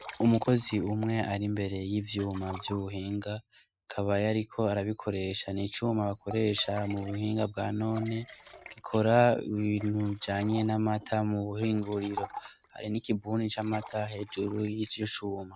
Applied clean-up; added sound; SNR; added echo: neural mask model RNNoise.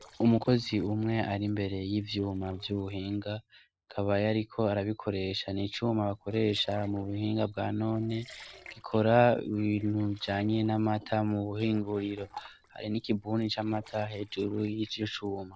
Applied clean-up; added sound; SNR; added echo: neural separator model SepFormer DNS4.